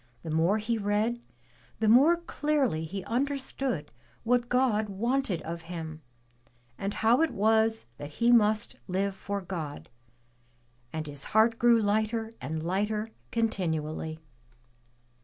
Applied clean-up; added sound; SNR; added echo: none; none; none; none.